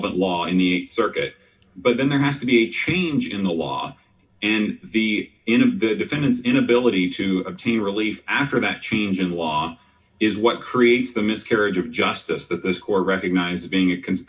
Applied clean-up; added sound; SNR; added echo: none; none; none; reverberation time 0.4 s.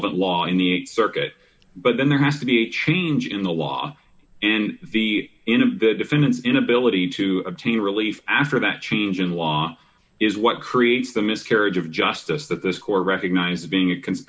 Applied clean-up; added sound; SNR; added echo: none; none; none; none.